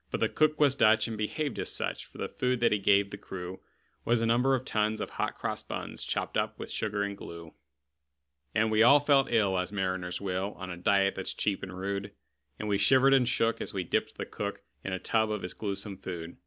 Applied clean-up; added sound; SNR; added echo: none; none; none; none.